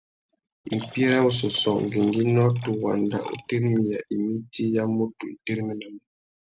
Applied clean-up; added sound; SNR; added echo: none; Liquid; 19 dB; none.